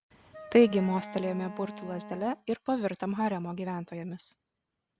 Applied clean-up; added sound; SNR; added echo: none; Wind instrument, woodwind instrument; 15 dB; none.